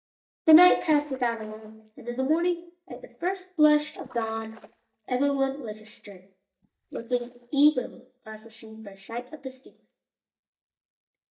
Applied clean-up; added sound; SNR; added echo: neural mask model DeepFilterNet 3.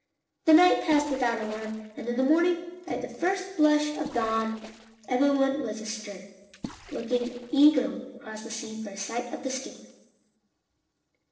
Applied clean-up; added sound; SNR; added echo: neural separator model SepFormer DNS4.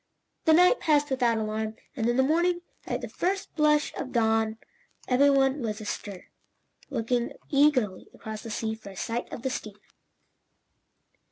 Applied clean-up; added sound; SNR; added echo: none; none; none; none.